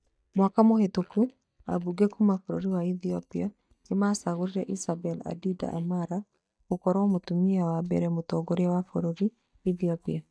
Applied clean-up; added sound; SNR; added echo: neural mask model DeepFilterNet 3.